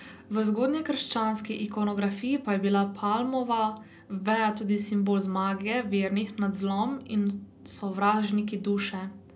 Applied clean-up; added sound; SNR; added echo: none; none; none; none.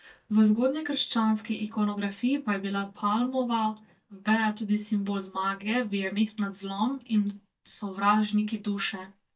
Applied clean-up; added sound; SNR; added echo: neural mask model DeepFilterNet 3.